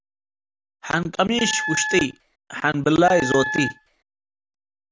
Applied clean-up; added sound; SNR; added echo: none; Wind instrument, woodwind instrument; 5 dB; none.